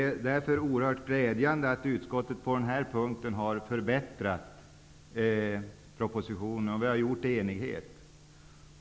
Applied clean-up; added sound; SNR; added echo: none; none; none; none.